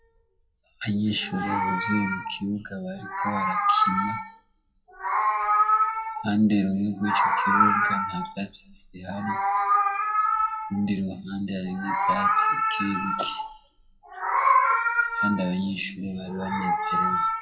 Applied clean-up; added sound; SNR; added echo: classical method WPE with log-MMSE.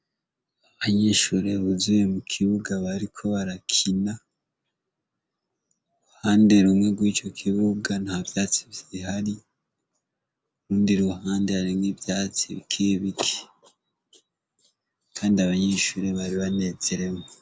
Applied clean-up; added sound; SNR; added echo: none; none; none; none.